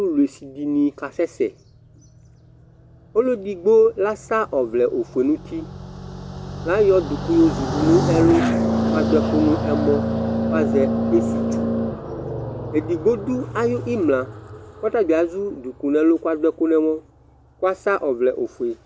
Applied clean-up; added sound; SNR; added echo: none; Car passing by; 5 dB; none.